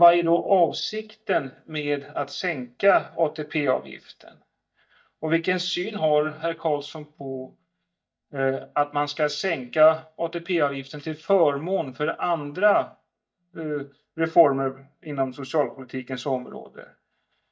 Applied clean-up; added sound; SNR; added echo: neural mask model DeepFilterNet 3.